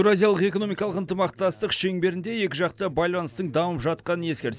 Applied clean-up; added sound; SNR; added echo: none; none; none; none.